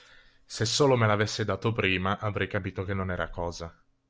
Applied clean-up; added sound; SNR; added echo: none; none; none; none.